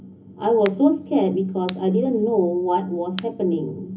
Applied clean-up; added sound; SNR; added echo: none; Crack; 19 dB; reverberation time 0.3 s.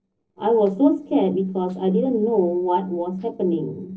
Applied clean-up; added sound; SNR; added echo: neural separator model SepFormer DNS4.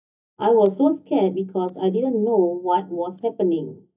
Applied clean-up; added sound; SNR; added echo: neural mask model DeepFilterNet 3.